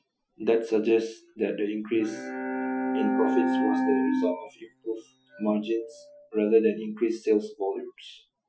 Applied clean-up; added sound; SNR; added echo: classical method Wiener filter.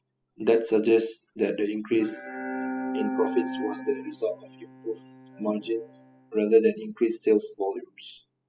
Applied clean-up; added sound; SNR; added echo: classical method spectral subtraction.